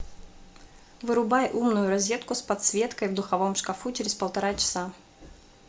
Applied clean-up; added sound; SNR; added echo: none; none; none; none.